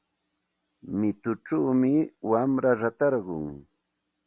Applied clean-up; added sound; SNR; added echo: none; none; none; none.